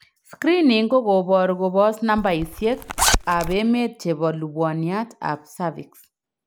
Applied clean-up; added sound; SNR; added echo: none; Zipper (clothing); 3 dB; none.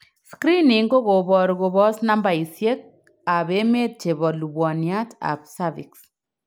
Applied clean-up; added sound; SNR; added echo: none; none; none; none.